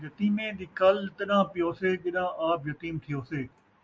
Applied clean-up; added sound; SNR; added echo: none; none; none; none.